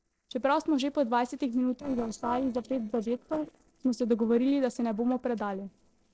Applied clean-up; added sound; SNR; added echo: neural separator model SepFormer DNS4.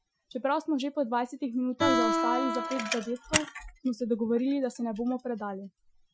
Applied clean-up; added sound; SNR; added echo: classical method Wiener filter.